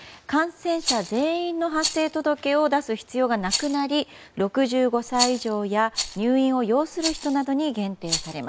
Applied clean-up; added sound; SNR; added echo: none; Rattle; 10 dB; none.